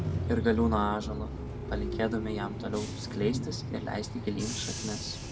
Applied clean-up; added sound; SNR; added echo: none; Bus / Engine; 2 dB; reverberation time 1.2 s.